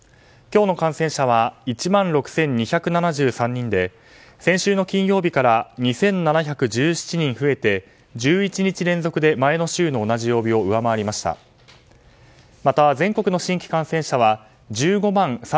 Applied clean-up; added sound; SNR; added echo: none; none; none; none.